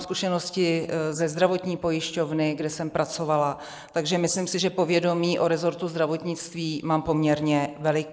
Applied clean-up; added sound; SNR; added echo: neural mask model Resemble Enhance denoiser.